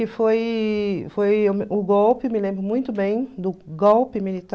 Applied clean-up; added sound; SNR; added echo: none; none; none; none.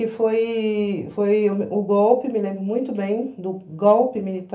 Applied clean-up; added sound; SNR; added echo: none; none; none; reverberation time 0.3 s.